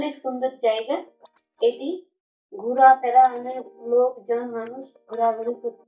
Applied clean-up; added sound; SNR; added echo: neural mask model DeepFilterNet 3.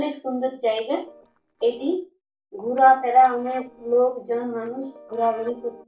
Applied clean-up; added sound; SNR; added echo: neural separator model SepFormer DNS4.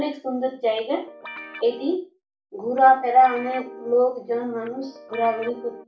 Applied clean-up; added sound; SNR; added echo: none; Guitar; 17 dB; reverberation time 0.3 s.